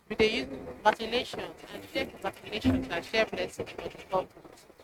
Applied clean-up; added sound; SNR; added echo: neural mask model RNNoise.